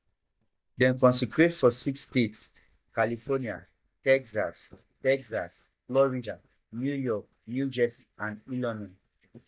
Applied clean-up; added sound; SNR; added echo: neural mask model DeepFilterNet 3.